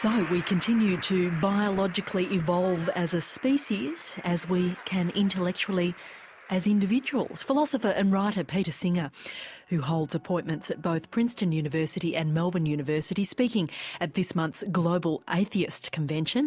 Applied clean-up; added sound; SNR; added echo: none; none; none; none.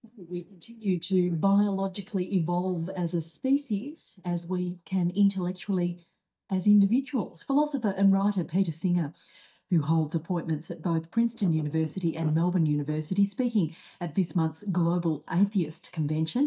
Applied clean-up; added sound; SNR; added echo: neural mask model DeepFilterNet 3.